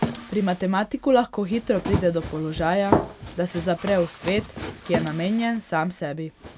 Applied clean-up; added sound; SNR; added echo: none; Run; 6 dB; none.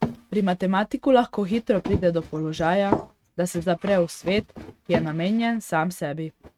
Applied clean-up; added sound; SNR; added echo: neural mask model RNNoise.